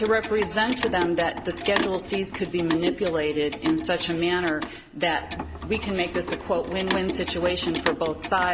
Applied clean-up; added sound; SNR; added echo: none; Clock; 6 dB; none.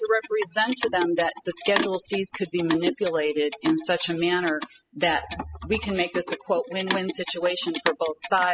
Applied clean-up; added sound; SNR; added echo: classical method spectral subtraction.